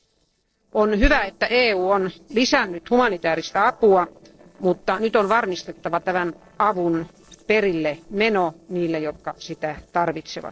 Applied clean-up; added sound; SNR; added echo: neural separator model SepFormer DNS4.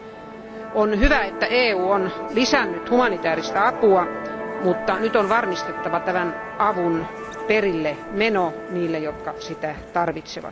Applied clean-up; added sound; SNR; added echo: none; Musical instrument; 9 dB; none.